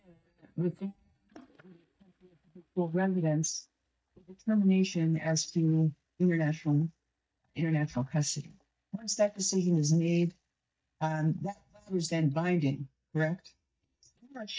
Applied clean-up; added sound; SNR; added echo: neural mask model DeepFilterNet 3.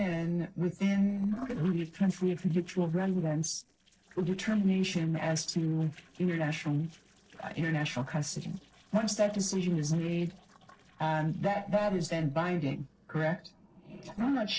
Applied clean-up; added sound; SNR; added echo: neural separator model SepFormer DNS4.